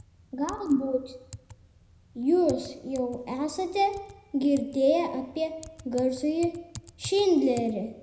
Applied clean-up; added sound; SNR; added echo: none; Typing; 20 dB; reverberation time 0.7 s.